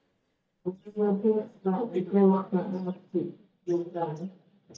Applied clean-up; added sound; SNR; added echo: neural mask model DeepFilterNet 3.